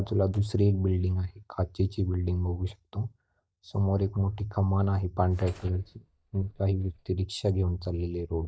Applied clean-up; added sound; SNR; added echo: neural mask model DeepFilterNet 3.